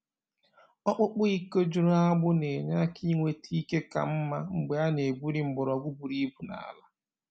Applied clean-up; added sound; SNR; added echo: none; none; none; none.